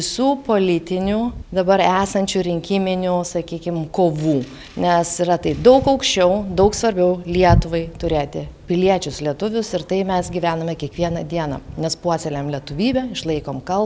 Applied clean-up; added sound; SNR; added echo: none; none; none; none.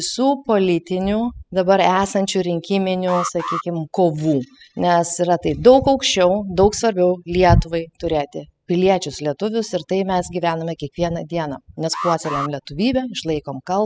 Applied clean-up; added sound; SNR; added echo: classical method spectral subtraction.